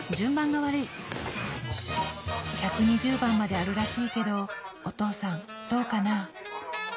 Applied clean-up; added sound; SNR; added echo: none; none; none; none.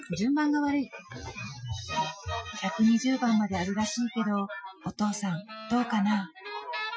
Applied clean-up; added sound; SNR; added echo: classical method Wiener filter.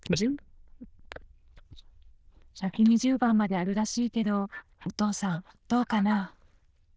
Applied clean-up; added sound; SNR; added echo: neural diffusion model UNIVERSE++.